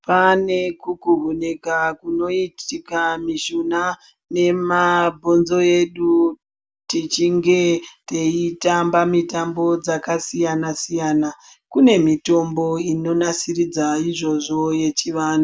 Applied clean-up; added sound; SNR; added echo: none; none; none; none.